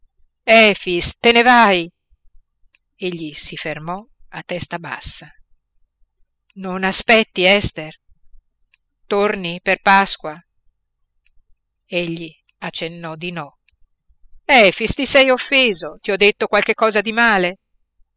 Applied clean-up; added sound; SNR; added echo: classical method spectral subtraction.